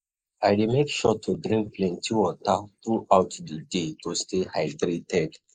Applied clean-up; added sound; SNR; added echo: neural mask model Resemble Enhance denoiser.